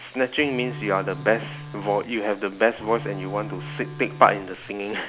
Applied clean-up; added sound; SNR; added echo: none; Bowed string instrument; 13 dB; none.